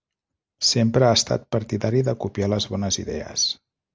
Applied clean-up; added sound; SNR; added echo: none; none; none; none.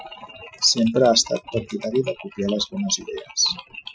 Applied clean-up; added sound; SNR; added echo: classical method Wiener filter.